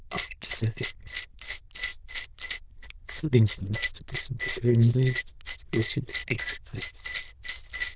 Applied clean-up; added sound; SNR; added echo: neural diffusion model UNIVERSE++.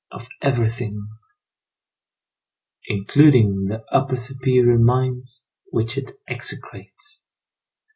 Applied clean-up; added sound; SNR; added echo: none; none; none; none.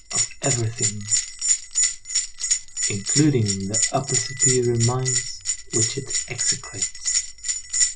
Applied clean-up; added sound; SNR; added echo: none; Bell; -4 dB; none.